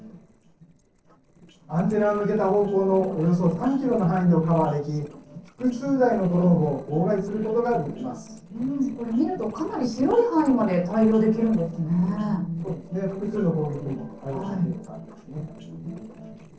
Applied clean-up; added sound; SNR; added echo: neural separator model SepFormer DNS4.